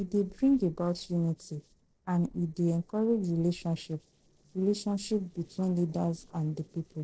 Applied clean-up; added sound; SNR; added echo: neural separator model SepFormer DNS4.